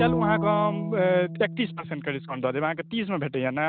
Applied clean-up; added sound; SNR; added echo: none; Bowed string instrument; 6 dB; none.